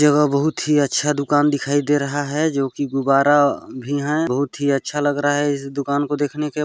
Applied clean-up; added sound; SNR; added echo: none; none; none; none.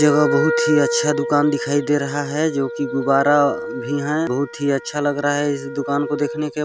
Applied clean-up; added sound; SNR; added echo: none; Wind instrument, woodwind instrument; 6 dB; none.